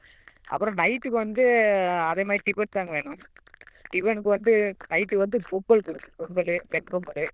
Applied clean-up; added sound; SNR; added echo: neural diffusion model UNIVERSE++.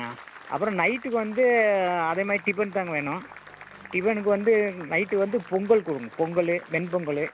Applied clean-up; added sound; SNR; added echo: none; Applause; 20 dB; none.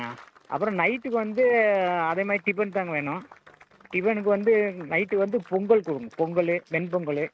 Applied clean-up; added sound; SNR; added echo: neural mask model RNNoise.